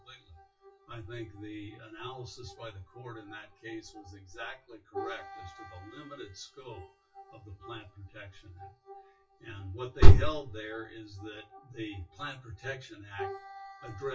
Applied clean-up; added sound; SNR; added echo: classical method WPE with log-MMSE.